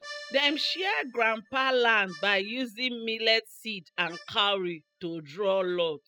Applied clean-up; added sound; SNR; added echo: classical method spectral subtraction.